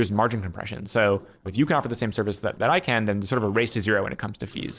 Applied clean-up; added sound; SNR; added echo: neural separator model SepFormer DNS4.